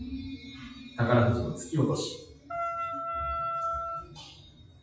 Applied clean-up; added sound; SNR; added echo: classical method WPE with log-MMSE.